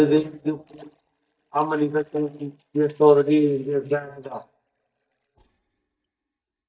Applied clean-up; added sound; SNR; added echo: neural mask model DeepFilterNet 3.